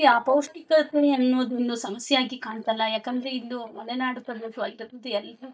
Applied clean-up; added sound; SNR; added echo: neural mask model DeepFilterNet 3.